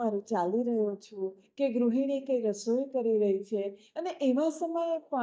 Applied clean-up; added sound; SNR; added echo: neural mask model DeepFilterNet 3.